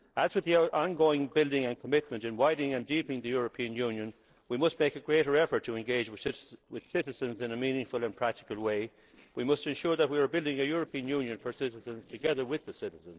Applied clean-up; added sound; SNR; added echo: neural separator model SepFormer DNS4.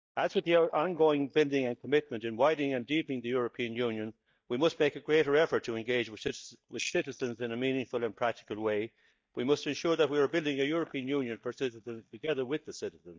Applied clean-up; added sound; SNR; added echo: neural mask model DeepFilterNet 3.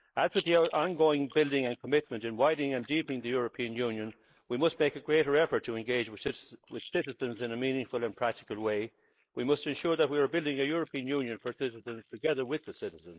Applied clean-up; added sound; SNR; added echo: neural mask model Resemble Enhance denoiser.